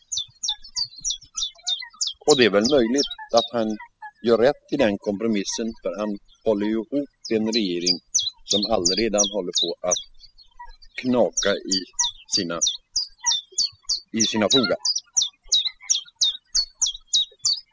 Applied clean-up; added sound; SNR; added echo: classical method spectral subtraction.